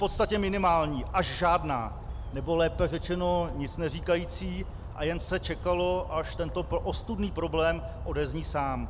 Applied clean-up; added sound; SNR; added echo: none; Bird vocalization, bird call, bird song; 8 dB; none.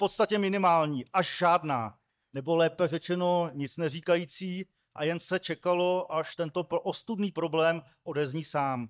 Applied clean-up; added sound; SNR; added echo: neural mask model DeepFilterNet 3.